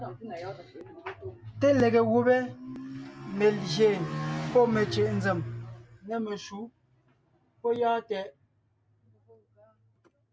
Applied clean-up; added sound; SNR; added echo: none; none; none; none.